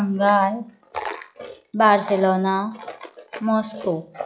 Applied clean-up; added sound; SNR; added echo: classical method log-MMSE.